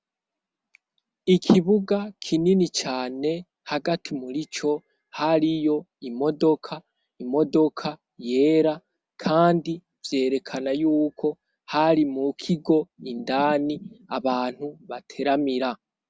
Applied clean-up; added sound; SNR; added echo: none; none; none; none.